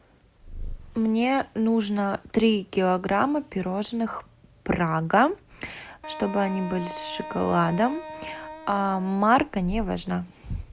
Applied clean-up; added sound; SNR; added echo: none; Purr + Wind instrument, woodwind instrument; 12 dB; none.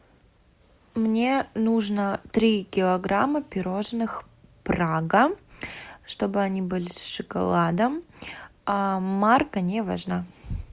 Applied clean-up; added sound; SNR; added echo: none; none; none; none.